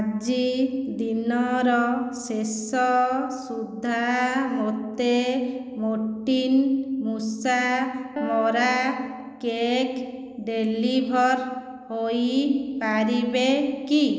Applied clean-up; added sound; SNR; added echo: none; Piano; 15 dB; none.